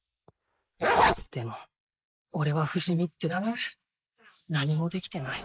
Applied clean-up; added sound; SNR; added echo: neural mask model Resemble Enhance denoiser.